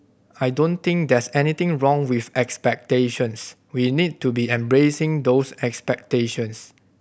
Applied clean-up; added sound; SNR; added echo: none; none; none; none.